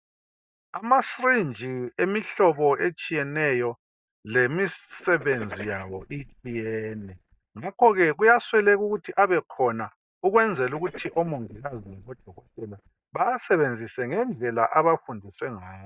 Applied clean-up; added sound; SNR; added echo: neural mask model DeepFilterNet 3.